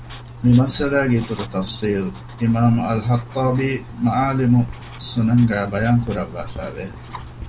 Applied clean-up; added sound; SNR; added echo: none; Writing; 15 dB; none.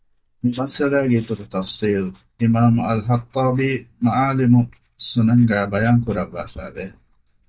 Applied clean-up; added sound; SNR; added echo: neural mask model DeepFilterNet 3.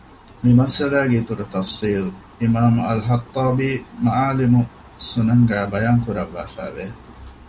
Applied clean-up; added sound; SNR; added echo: none; none; none; none.